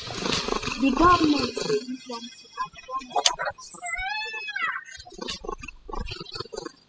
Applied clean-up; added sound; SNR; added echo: classical method spectral subtraction.